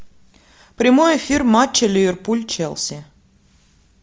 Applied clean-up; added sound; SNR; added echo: none; none; none; none.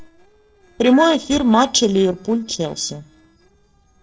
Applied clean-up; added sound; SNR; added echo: neural separator model SepFormer DNS4.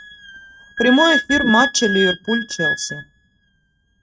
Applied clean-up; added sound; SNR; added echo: neural mask model RNNoise.